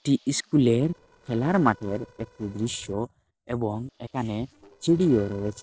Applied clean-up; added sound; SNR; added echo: neural separator model SepFormer DNS4.